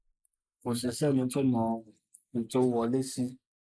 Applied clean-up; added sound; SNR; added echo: neural mask model Resemble Enhance denoiser.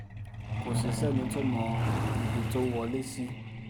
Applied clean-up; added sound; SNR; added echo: none; Truck; -3 dB; none.